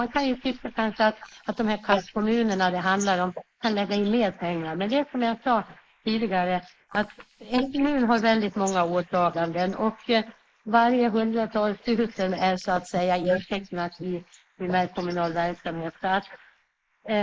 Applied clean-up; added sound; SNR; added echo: neural mask model Resemble Enhance denoiser.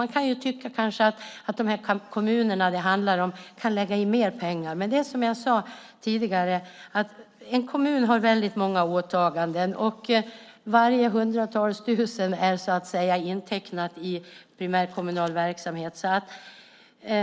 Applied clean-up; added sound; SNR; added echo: none; none; none; none.